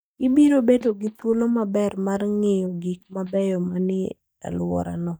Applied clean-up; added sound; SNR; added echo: neural mask model DeepFilterNet 3.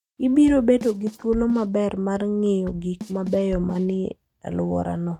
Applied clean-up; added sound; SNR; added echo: neural mask model RNNoise.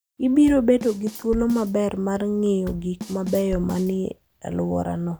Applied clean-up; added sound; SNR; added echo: none; Bass drum / Snare drum / Drum kit; 15 dB; none.